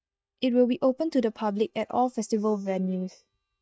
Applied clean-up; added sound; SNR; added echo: neural mask model DeepFilterNet 3.